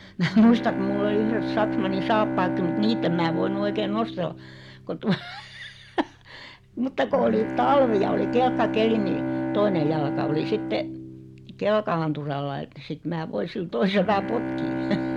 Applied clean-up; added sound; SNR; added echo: none; Bowed string instrument; 5 dB; none.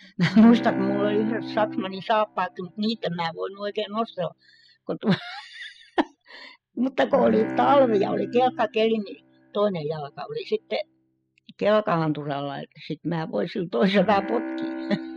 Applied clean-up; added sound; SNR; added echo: classical method spectral subtraction.